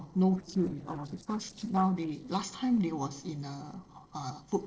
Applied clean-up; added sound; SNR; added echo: neural separator model SepFormer DNS4.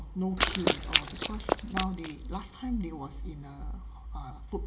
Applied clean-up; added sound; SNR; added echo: none; Run; -4 dB; reverberation time 1.3 s.